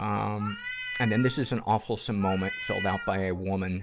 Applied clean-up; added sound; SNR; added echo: none; Meow; 9 dB; none.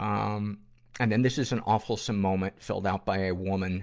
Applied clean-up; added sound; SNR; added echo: none; none; none; none.